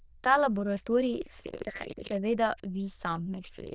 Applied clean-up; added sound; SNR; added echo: neural diffusion model UNIVERSE++.